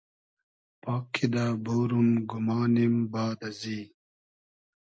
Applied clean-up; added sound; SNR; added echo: none; none; none; none.